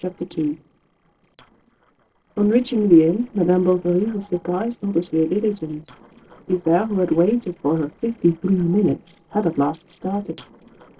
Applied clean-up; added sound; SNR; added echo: neural separator model SepFormer DNS4.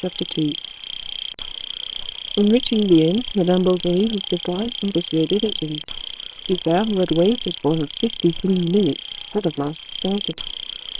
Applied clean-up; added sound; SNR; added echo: neural separator model SepFormer WHAMR!.